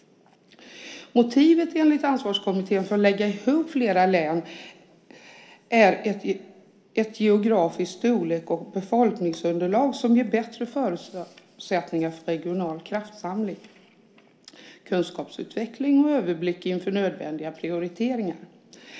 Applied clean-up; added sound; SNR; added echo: none; none; none; reverberation time 1.6 s.